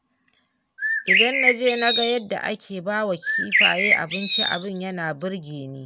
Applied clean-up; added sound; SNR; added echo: none; Bird; -4 dB; none.